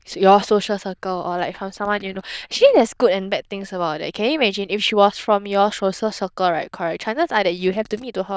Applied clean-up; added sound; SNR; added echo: neural diffusion model UNIVERSE++.